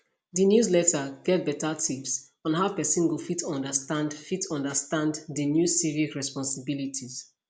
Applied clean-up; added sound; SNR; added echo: none; none; none; none.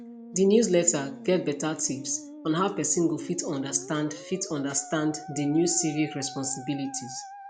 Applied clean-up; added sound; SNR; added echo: none; Musical instrument; 15 dB; none.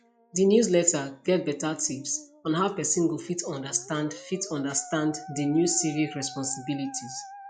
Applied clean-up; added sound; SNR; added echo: classical method log-MMSE.